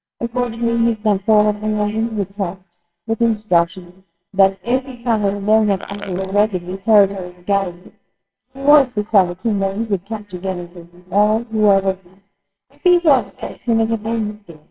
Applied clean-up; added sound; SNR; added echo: neural separator model SepFormer WHAMR!.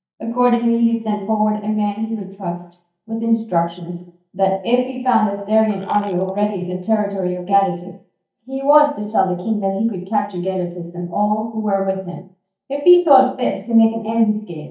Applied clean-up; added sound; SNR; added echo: neural mask model DeepFilterNet 3.